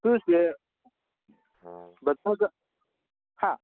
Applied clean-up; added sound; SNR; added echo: none; Brass instrument; 19 dB; none.